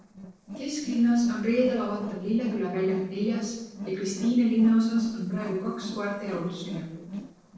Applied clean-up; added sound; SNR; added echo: neural separator model SepFormer DNS4.